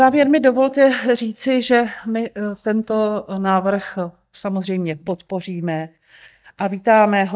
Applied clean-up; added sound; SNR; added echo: neural mask model DeepFilterNet 3.